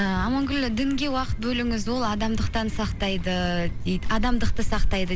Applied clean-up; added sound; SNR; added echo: none; Thunder; 1 dB; none.